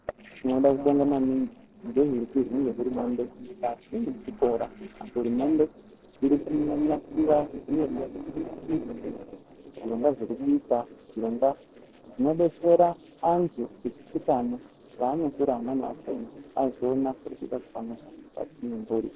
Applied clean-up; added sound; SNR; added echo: neural separator model SepFormer DNS4.